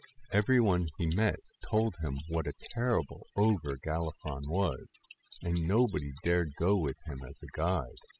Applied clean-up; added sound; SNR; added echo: classical method spectral subtraction.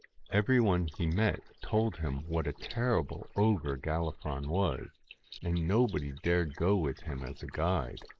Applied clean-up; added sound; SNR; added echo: neural mask model Resemble Enhance denoiser.